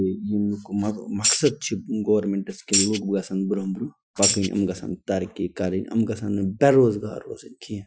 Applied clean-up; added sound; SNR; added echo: classical method Wiener filter.